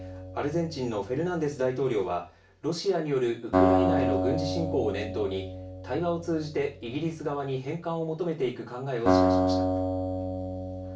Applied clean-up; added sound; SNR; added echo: none; Acoustic guitar; -1 dB; reverberation time 0.3 s.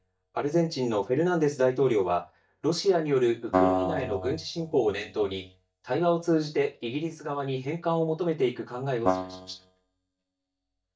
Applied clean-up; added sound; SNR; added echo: neural mask model DeepFilterNet 3.